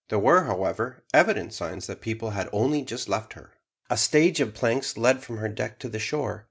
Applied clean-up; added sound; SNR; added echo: none; none; none; none.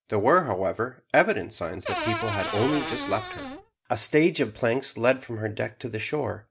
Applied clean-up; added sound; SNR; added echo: none; Cupboard open or close / Door; 5 dB; none.